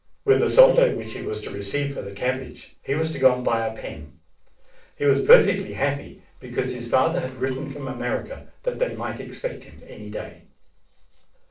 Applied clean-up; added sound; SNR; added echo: neural separator model SepFormer DNS4.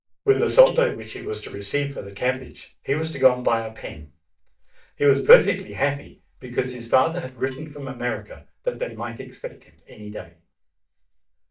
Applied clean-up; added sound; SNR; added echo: neural mask model DeepFilterNet 3.